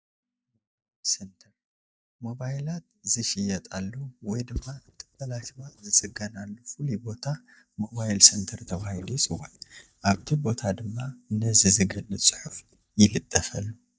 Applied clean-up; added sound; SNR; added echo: neural mask model DeepFilterNet 3.